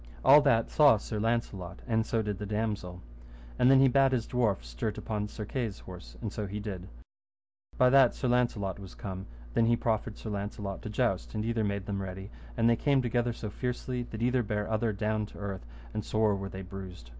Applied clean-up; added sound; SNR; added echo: none; none; none; none.